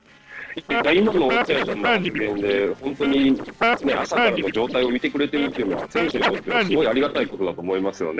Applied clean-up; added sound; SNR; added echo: neural separator model SepFormer DNS4.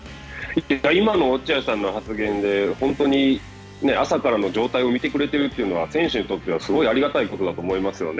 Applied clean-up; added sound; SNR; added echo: none; none; none; none.